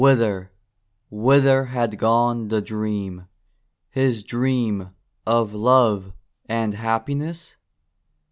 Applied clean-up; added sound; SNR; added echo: none; none; none; none.